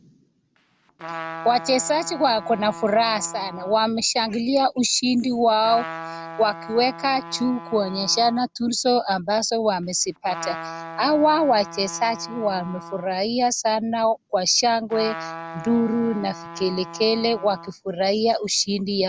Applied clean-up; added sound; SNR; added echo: none; Trumpet; 15 dB; none.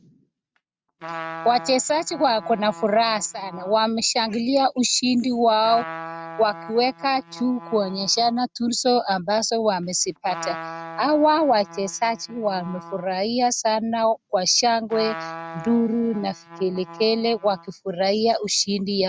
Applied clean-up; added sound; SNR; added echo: neural mask model RNNoise.